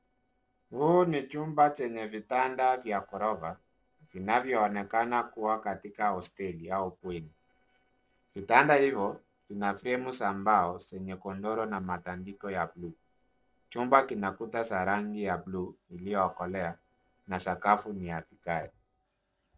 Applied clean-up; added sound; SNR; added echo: neural separator model SepFormer DNS4.